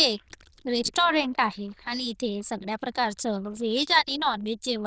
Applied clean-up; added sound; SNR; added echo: neural diffusion model UNIVERSE++.